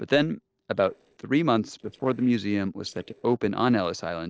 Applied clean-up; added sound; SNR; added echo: neural separator model SepFormer DNS4.